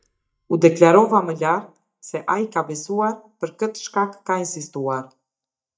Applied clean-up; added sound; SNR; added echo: neural mask model DeepFilterNet 3.